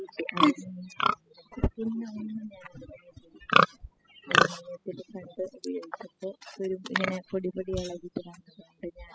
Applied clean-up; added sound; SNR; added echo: classical method spectral subtraction.